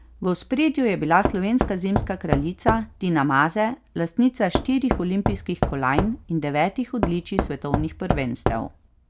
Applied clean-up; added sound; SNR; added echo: none; Knock / Wood; 4 dB; none.